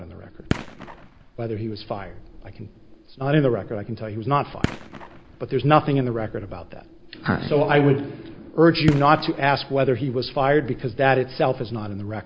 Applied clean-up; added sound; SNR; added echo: none; Fireworks; 13 dB; none.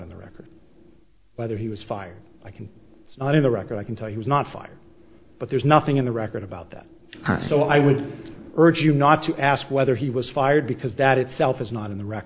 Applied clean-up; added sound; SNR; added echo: none; none; none; none.